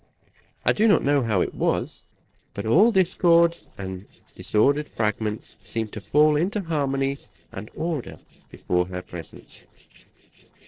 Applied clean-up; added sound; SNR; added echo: neural separator model SepFormer DNS4.